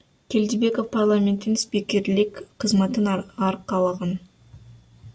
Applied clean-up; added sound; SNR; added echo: none; none; none; none.